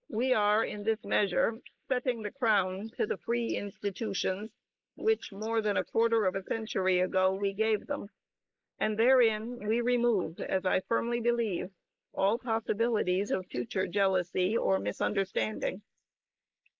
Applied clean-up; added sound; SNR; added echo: neural mask model Resemble Enhance denoiser.